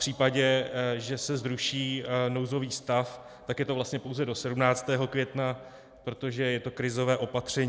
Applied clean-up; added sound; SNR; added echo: none; none; none; none.